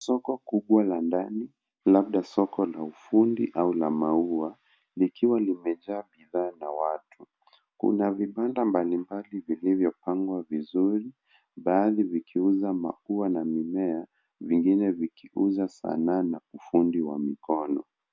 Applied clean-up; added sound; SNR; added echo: none; none; none; none.